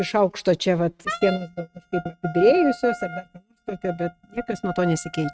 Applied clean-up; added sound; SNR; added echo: neural mask model RNNoise.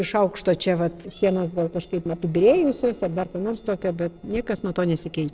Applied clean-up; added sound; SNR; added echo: neural separator model SepFormer DNS4.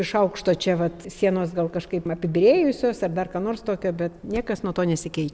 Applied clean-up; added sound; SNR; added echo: none; none; none; none.